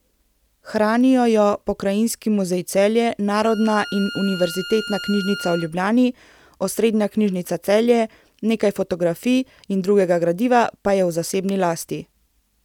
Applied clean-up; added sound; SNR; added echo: none; Bowed string instrument; 13 dB; none.